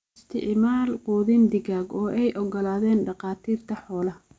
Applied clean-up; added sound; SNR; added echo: none; none; none; none.